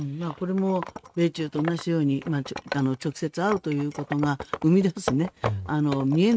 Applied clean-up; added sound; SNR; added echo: neural mask model RNNoise.